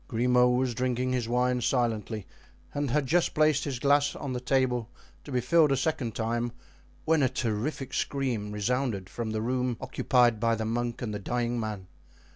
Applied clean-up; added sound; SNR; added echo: none; none; none; none.